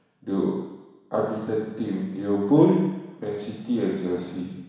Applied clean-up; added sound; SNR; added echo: none; none; none; reverberation time 1.1 s.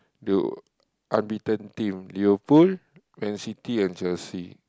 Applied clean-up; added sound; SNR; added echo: none; none; none; none.